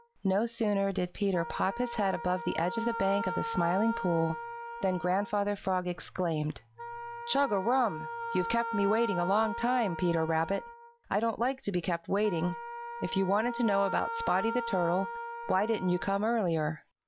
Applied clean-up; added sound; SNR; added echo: none; Wind instrument, woodwind instrument; 9 dB; none.